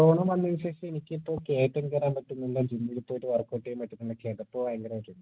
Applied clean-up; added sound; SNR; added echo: none; none; none; none.